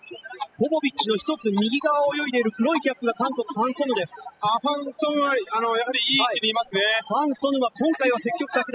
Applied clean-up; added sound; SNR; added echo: classical method spectral subtraction.